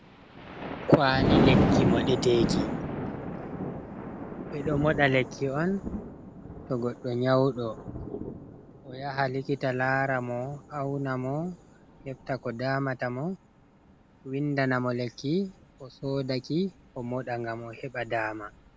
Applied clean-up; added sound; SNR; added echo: none; Thunder; 3 dB; none.